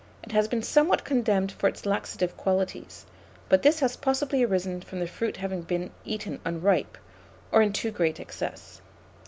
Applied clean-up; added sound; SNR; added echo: none; none; none; none.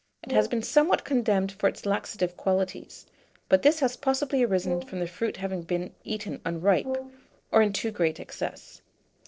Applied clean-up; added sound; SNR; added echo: neural separator model SepFormer DNS4.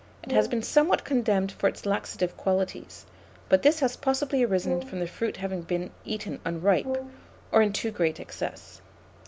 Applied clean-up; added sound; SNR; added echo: none; Brass instrument; 11 dB; none.